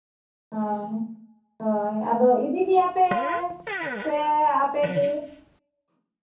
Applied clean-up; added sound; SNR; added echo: none; Fart; 10 dB; reverberation time 0.6 s.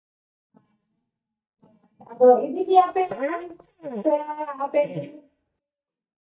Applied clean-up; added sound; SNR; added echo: neural mask model DeepFilterNet 3.